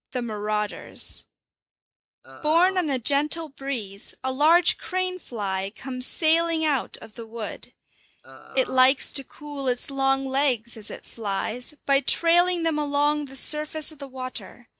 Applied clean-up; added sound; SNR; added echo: neural mask model DeepFilterNet 3.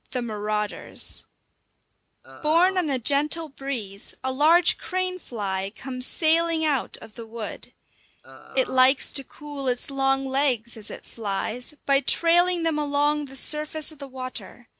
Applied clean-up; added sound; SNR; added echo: none; Burping, eructation; 16 dB; none.